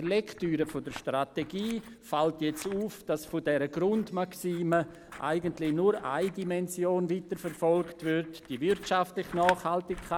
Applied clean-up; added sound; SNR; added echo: none; Scissors; 18 dB; none.